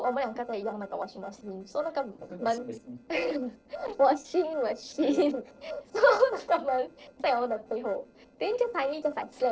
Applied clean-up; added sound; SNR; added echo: neural separator model SepFormer DNS4.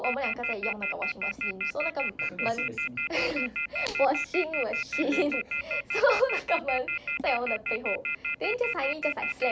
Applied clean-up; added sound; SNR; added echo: none; Telephone; 1 dB; none.